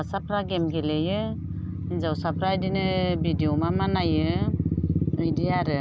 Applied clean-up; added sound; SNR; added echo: none; none; none; none.